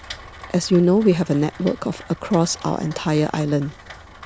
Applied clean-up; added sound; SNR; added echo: none; Rain; 19 dB; none.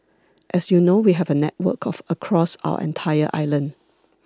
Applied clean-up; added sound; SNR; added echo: none; none; none; none.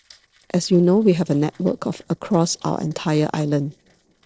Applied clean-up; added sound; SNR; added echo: neural separator model SepFormer DNS4.